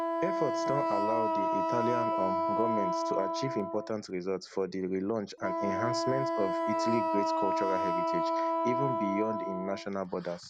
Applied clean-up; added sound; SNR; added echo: none; Wind instrument, woodwind instrument; -3 dB; none.